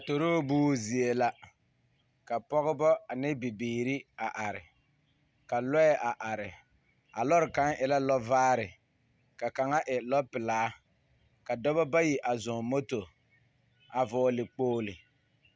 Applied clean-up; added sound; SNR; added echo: none; none; none; none.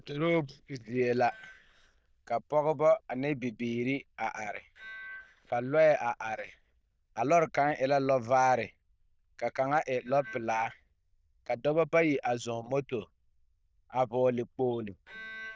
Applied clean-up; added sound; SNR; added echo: neural diffusion model UNIVERSE++.